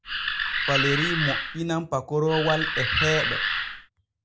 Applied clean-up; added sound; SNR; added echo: none; Animal; -1 dB; none.